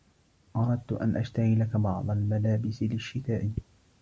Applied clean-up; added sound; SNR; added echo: none; none; none; none.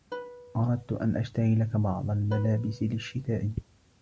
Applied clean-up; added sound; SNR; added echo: none; Plucked string instrument; 17 dB; none.